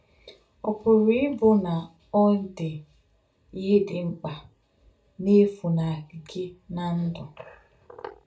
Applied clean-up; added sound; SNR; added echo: none; none; none; reverberation time 0.2 s.